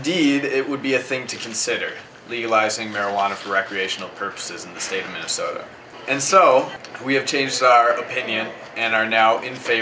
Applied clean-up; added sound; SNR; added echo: none; none; none; none.